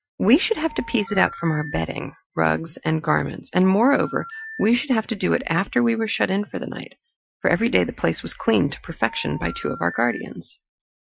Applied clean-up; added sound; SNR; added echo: classical method Wiener filter.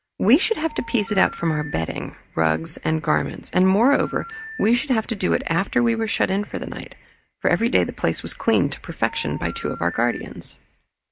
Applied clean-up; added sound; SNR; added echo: none; Telephone; 16 dB; none.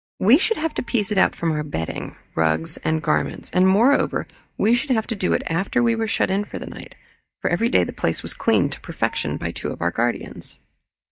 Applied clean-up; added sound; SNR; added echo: neural mask model DeepFilterNet 3.